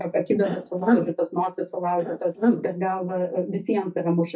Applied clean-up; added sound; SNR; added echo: neural mask model DeepFilterNet 3.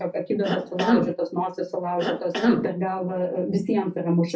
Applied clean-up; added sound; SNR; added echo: none; Cough; -1 dB; reverberation time 0.3 s.